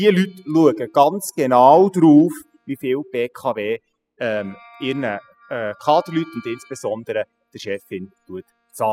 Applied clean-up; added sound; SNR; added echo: classical method spectral subtraction.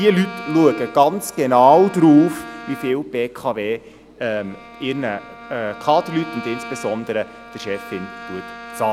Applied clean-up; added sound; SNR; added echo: none; Bowed string instrument; 16 dB; none.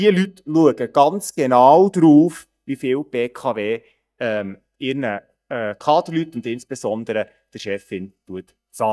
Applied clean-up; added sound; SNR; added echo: neural mask model DeepFilterNet 3.